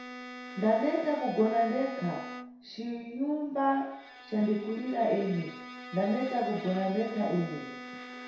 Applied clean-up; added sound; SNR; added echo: none; Bowed string instrument; 14 dB; reverberation time 0.7 s.